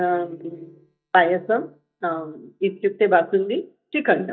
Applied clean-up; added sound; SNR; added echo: neural mask model DeepFilterNet 3.